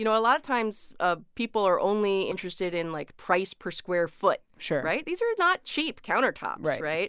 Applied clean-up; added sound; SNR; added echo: none; none; none; none.